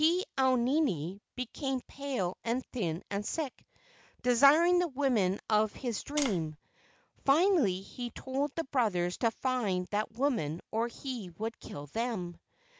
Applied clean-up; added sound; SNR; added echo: none; Tap; 7 dB; none.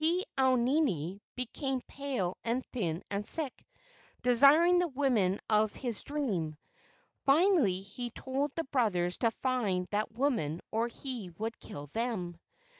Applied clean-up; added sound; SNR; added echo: neural mask model DeepFilterNet 3.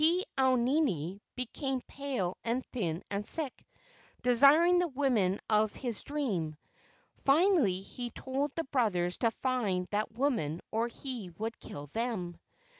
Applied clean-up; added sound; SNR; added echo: none; none; none; none.